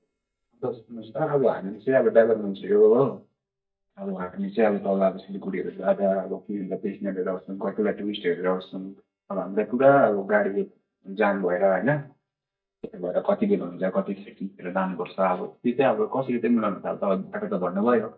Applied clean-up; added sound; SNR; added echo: neural mask model DeepFilterNet 3.